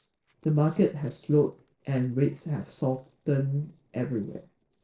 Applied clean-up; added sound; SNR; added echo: neural separator model SepFormer DNS4.